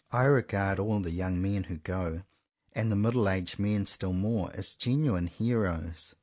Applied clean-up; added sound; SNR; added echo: none; none; none; none.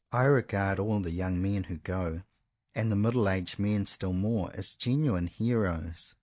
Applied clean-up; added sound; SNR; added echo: neural mask model DeepFilterNet 3.